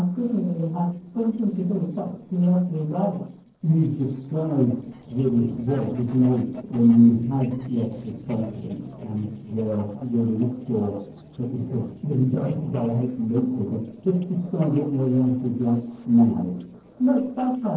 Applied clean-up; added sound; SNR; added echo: neural separator model SepFormer DNS4.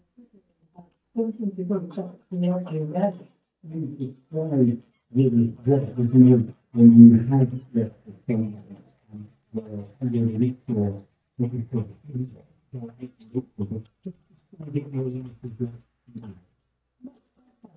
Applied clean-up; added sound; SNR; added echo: neural mask model DeepFilterNet 3.